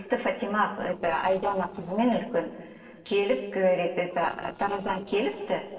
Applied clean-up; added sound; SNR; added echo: neural separator model SepFormer DNS4.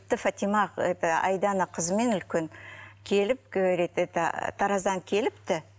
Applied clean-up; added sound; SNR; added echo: none; none; none; none.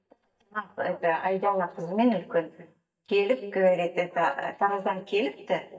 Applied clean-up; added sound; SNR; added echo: neural mask model DeepFilterNet 3.